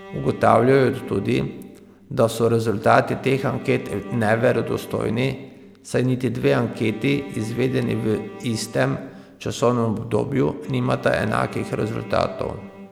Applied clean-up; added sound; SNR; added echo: none; Bowed string instrument; 18 dB; none.